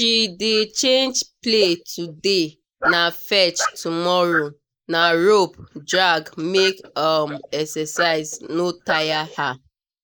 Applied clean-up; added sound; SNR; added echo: neural mask model Resemble Enhance denoiser.